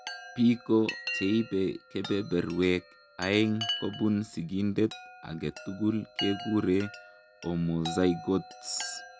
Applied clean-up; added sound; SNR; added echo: none; Chime; 12 dB; none.